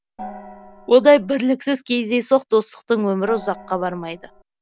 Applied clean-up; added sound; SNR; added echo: none; Gong; 18 dB; none.